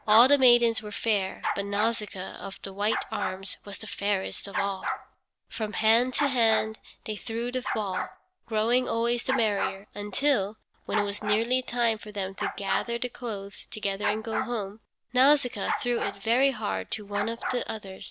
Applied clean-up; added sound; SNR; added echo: none; Bark; 8 dB; none.